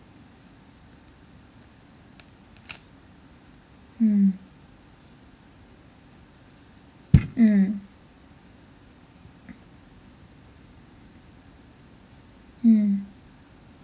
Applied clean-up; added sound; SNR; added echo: none; none; none; none.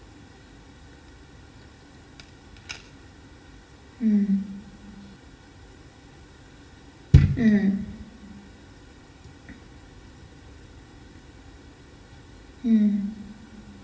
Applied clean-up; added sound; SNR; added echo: none; none; none; reverberation time 1.2 s.